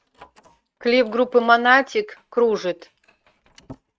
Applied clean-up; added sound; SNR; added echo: neural mask model RNNoise.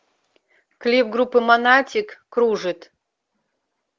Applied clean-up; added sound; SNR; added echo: none; none; none; none.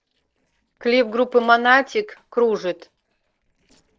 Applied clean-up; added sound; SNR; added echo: neural separator model SepFormer DNS4.